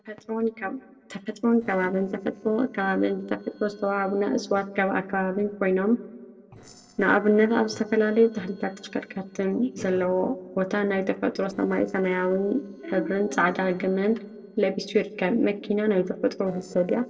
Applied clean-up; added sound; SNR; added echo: neural separator model SepFormer DNS4.